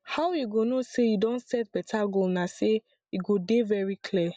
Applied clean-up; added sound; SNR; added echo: none; none; none; none.